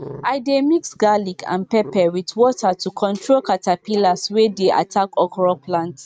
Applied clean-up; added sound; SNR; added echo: neural mask model RNNoise.